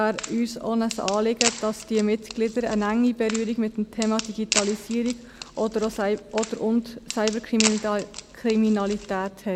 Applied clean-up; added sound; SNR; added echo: none; Wood; 9 dB; none.